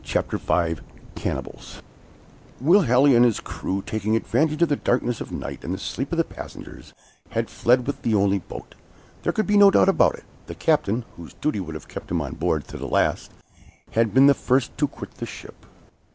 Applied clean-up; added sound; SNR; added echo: none; none; none; none.